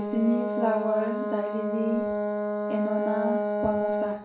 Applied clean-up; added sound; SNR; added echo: none; Brass instrument; -1 dB; reverberation time 0.7 s.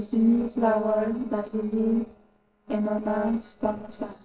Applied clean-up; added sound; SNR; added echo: neural separator model SepFormer DNS4.